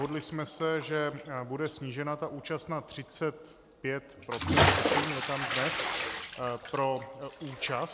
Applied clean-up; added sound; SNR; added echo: none; Bathtub (filling or washing) / Splash, splatter; -1 dB; none.